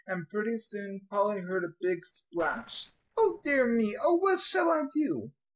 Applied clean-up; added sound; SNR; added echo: neural separator model SepFormer DNS4.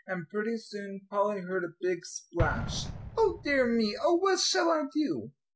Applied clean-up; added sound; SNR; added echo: none; Explosion; 11 dB; none.